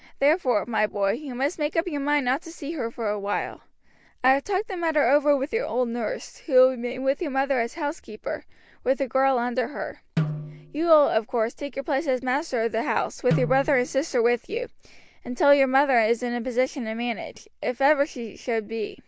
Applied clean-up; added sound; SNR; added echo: none; Snare drum; 9 dB; none.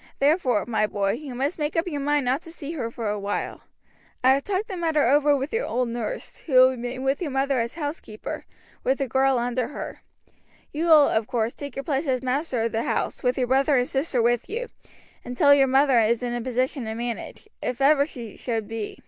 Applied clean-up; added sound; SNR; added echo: none; none; none; none.